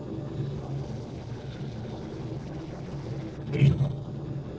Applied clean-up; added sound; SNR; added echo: neural separator model SepFormer DNS4.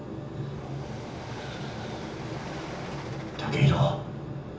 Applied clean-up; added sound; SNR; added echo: none; Train; 13 dB; reverberation time 0.7 s.